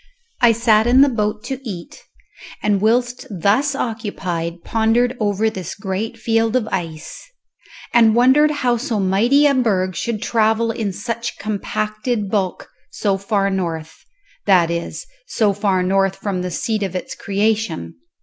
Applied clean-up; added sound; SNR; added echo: none; none; none; none.